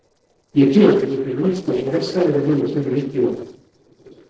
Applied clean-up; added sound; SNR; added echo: neural separator model SepFormer DNS4.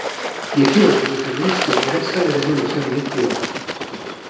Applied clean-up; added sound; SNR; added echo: none; Water / Bird; 4 dB; reverberation time 0.9 s.